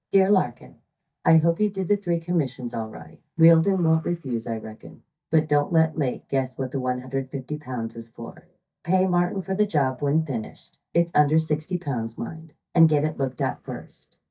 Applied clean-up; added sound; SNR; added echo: neural mask model DeepFilterNet 3.